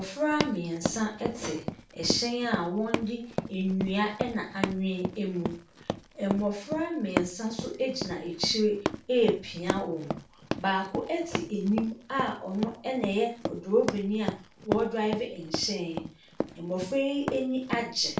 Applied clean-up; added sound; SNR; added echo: none; Run; 6 dB; reverberation time 0.3 s.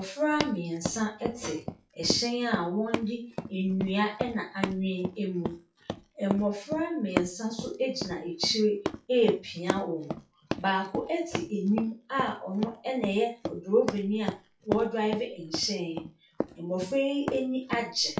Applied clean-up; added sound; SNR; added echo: classical method WPE with log-MMSE.